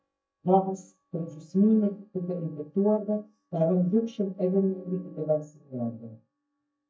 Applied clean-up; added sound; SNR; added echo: neural mask model DeepFilterNet 3.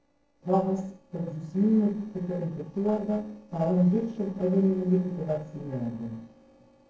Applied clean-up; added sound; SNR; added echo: neural separator model SepFormer DNS4.